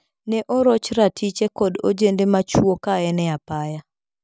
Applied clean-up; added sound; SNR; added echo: none; none; none; none.